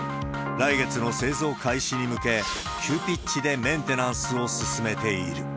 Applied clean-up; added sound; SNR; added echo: none; Bowed string instrument; 10 dB; none.